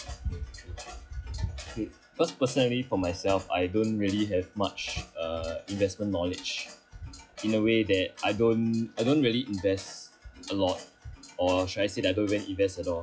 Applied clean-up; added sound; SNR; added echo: classical method log-MMSE.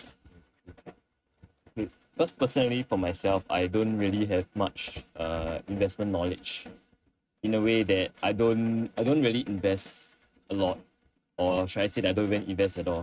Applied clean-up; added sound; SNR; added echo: neural mask model RNNoise.